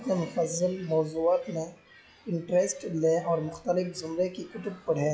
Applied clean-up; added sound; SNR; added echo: classical method log-MMSE.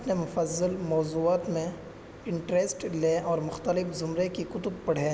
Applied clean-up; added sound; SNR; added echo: none; none; none; none.